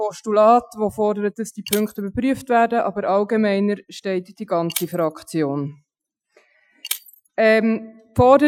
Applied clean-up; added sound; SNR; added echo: classical method Wiener filter.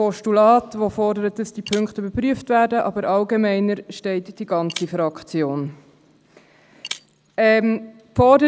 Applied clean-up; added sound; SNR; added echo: none; Shatter; 17 dB; none.